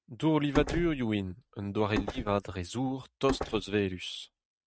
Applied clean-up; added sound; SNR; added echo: neural mask model RNNoise.